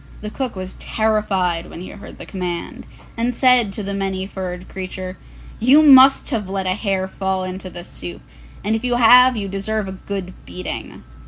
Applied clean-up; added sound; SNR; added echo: none; none; none; none.